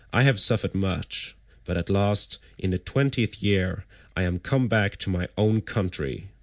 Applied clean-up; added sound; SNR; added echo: none; none; none; none.